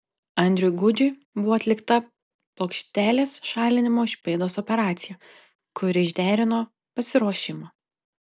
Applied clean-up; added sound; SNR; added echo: none; none; none; none.